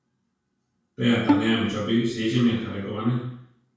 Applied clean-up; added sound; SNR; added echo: none; Bowed string instrument; 3 dB; reverberation time 0.6 s.